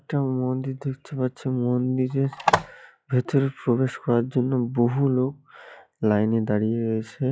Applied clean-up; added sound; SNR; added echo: classical method log-MMSE.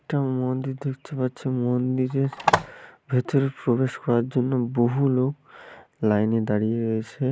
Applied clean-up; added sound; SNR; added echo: none; Telephone; 2 dB; none.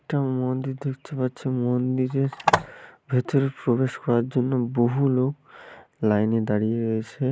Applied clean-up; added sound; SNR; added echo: neural mask model Resemble Enhance denoiser.